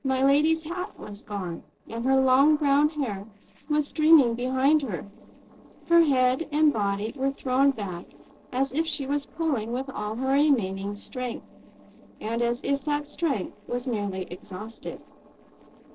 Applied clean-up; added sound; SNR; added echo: neural separator model SepFormer DNS4.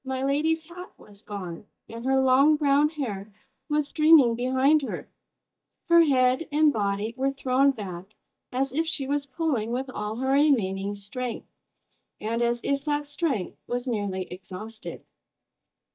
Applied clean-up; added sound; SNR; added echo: neural mask model DeepFilterNet 3.